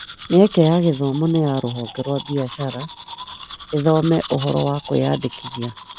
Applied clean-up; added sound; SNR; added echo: none; Domestic sounds, home sounds; 11 dB; none.